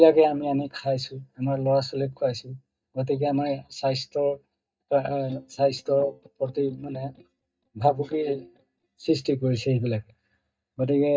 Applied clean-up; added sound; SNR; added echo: neural mask model DeepFilterNet 3.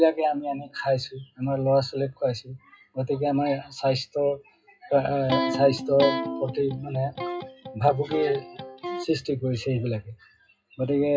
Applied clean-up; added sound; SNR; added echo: classical method WPE with log-MMSE.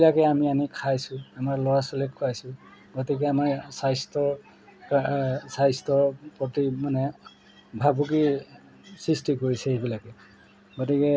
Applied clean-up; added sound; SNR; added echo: none; none; none; none.